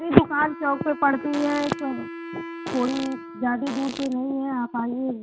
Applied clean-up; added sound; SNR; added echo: none; Fart + Wind instrument, woodwind instrument; 12 dB; none.